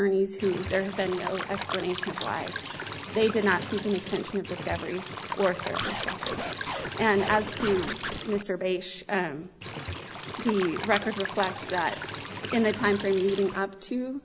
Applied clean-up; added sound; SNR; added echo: none; Cricket / Water + Scratching (performance technique); 7 dB; none.